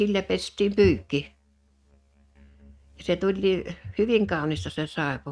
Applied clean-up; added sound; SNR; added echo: neural mask model RNNoise.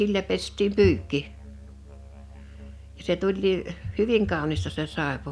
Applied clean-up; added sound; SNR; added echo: none; Musical instrument; 18 dB; none.